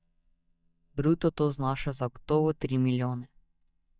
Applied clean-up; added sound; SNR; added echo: neural mask model DeepFilterNet 3.